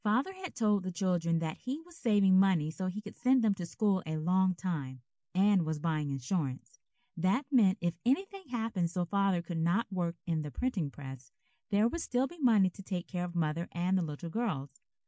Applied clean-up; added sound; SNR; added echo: none; none; none; none.